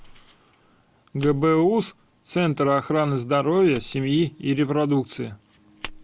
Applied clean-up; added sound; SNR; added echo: none; Fire; 19 dB; none.